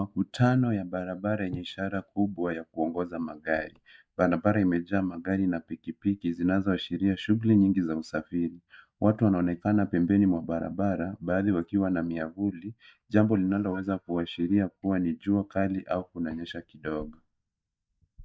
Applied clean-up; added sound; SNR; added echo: neural mask model DeepFilterNet 3.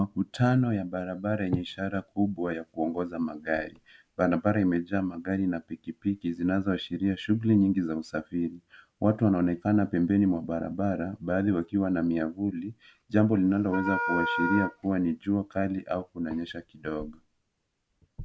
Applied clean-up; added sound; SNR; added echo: none; Wind instrument, woodwind instrument; 5 dB; none.